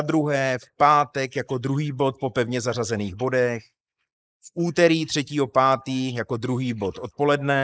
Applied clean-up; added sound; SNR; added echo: neural mask model Resemble Enhance denoiser.